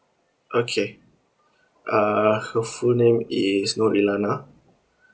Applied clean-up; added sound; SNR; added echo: none; none; none; none.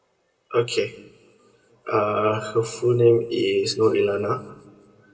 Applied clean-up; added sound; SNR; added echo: none; none; none; reverberation time 2.9 s.